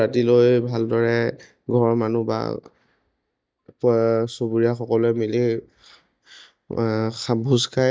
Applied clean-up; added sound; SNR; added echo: neural mask model DeepFilterNet 3.